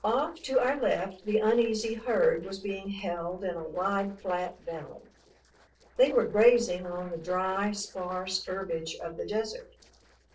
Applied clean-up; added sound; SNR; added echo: neural separator model SepFormer DNS4.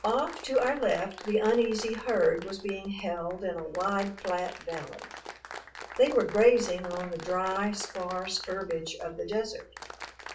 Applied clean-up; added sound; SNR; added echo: none; Applause; 15 dB; reverberation time 0.3 s.